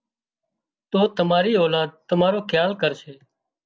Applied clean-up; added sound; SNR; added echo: none; none; none; none.